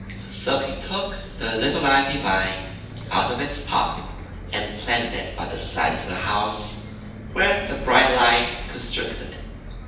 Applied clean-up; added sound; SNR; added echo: none; Bus; 11 dB; reverberation time 0.9 s.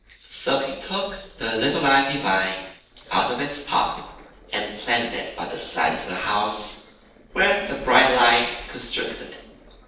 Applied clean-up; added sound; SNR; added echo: neural separator model SepFormer DNS4.